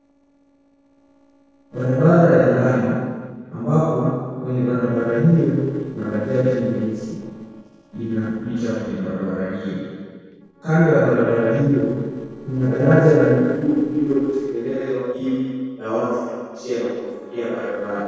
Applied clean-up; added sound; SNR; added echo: neural separator model SepFormer DNS4.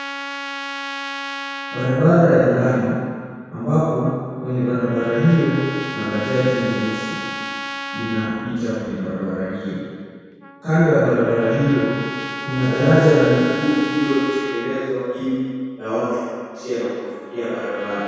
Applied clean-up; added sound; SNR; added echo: none; Trumpet; 12 dB; reverberation time 2.0 s.